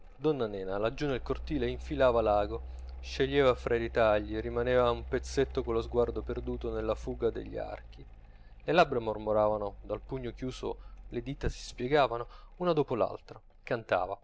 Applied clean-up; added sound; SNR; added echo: none; Mechanical fan; 12 dB; none.